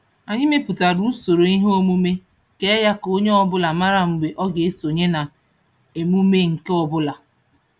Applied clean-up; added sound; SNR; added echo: none; none; none; none.